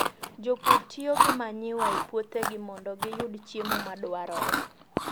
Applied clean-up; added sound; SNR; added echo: none; Chewing, mastication; -4 dB; none.